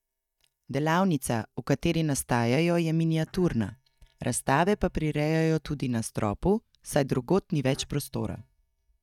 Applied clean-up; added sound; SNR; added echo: neural mask model DeepFilterNet 3.